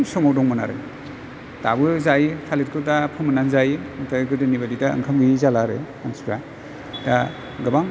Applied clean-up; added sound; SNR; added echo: none; none; none; none.